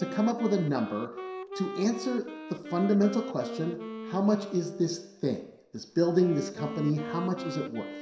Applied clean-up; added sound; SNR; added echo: none; Wind instrument, woodwind instrument; 10 dB; reverberation time 0.7 s.